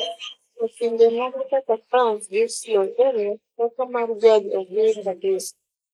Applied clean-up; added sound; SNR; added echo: neural mask model Resemble Enhance denoiser.